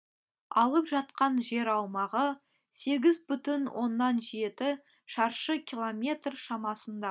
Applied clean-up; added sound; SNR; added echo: none; none; none; none.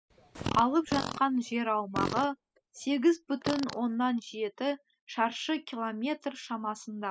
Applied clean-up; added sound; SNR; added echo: classical method spectral subtraction.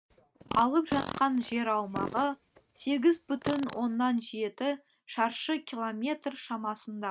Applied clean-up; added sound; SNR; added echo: neural mask model RNNoise.